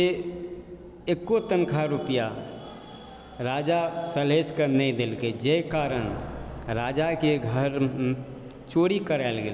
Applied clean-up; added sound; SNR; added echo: none; none; none; none.